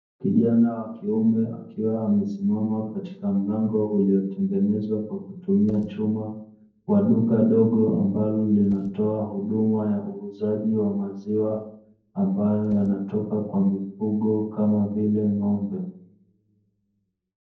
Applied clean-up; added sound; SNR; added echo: neural separator model SepFormer DNS4.